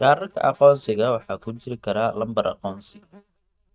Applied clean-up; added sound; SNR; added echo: neural mask model DeepFilterNet 3.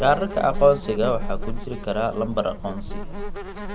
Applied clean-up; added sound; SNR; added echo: none; Insect; 5 dB; none.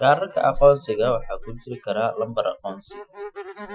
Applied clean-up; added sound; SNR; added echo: classical method Wiener filter.